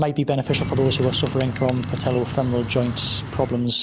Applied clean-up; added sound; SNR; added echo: none; Bird; 6 dB; none.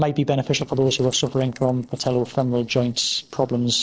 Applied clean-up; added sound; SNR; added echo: neural separator model SepFormer DNS4.